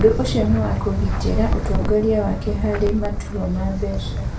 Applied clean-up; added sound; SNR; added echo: none; Wind; 0 dB; reverberation time 0.3 s.